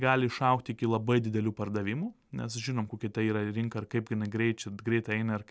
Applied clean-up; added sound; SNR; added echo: none; none; none; none.